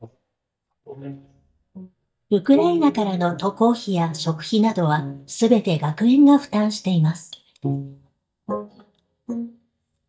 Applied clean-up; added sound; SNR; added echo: neural mask model DeepFilterNet 3.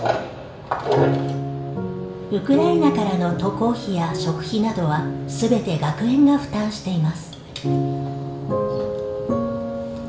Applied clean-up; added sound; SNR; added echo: none; Bowed string instrument; 20 dB; reverberation time 0.5 s.